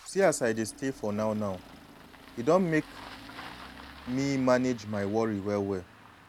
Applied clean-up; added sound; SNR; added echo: none; Engine starting; 18 dB; none.